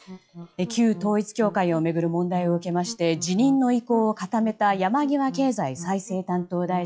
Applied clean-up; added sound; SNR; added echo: classical method log-MMSE.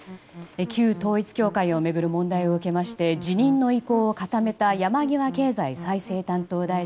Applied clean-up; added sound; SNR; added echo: none; Musical instrument; 17 dB; none.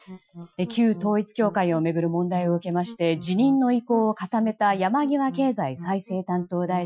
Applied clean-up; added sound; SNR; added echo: classical method Wiener filter.